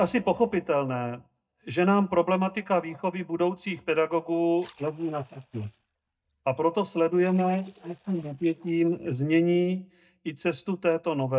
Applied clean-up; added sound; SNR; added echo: neural mask model DeepFilterNet 3.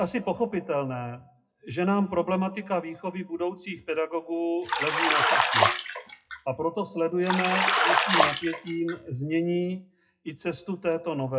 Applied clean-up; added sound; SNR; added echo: classical method WPE with log-MMSE.